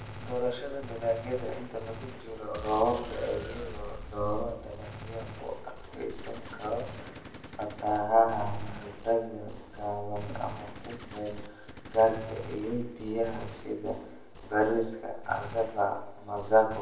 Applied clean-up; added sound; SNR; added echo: none; Gunshot, gunfire; 13 dB; reverberation time 0.6 s.